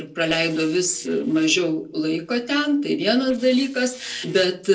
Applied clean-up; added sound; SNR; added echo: neural separator model SepFormer DNS4.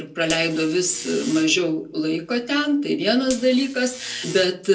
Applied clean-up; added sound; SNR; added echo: none; Buzz; 15 dB; reverberation time 0.2 s.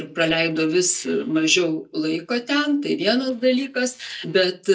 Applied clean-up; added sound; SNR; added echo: neural mask model DeepFilterNet 3.